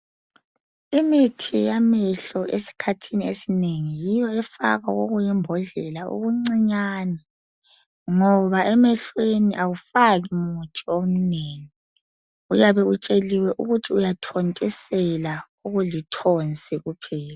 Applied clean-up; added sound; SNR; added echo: none; none; none; none.